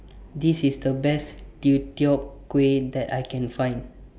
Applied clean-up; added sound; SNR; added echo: none; none; none; none.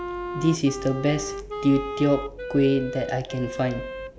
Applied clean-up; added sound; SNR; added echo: none; Wind instrument, woodwind instrument; 8 dB; none.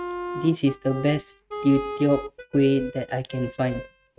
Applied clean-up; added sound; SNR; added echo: neural mask model RNNoise.